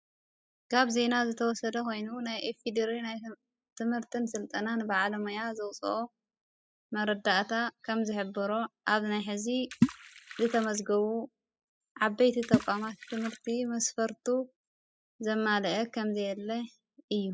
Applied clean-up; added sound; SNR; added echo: classical method spectral subtraction.